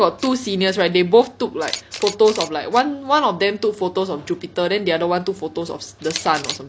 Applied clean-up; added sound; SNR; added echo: none; Camera; 16 dB; none.